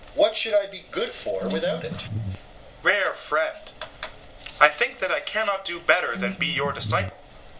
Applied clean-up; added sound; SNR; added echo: none; Bass guitar; 6 dB; none.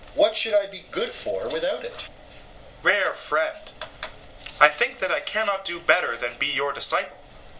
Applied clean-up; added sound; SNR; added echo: none; none; none; none.